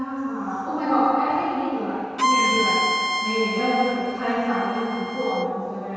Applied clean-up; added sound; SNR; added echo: none; Bowed string instrument; 1 dB; reverberation time 2.1 s.